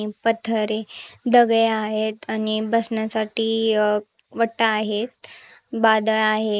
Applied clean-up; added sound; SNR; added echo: neural mask model Resemble Enhance denoiser.